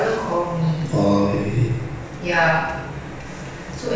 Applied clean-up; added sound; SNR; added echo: none; none; none; reverberation time 0.9 s.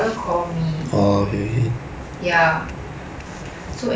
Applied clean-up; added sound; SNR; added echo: none; none; none; none.